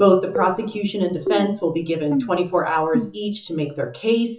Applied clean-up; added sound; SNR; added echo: classical method WPE with log-MMSE.